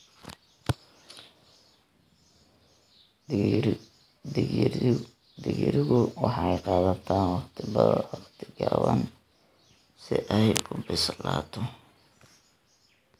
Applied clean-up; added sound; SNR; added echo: none; none; none; none.